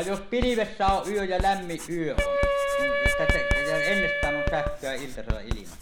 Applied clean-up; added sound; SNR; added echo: none; Writing + Wind instrument, woodwind instrument; -2 dB; none.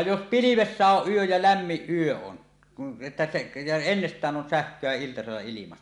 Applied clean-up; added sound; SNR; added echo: none; none; none; none.